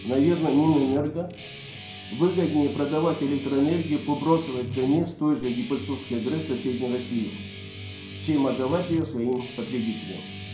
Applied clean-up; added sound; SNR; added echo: none; Guitar; 10 dB; reverberation time 0.5 s.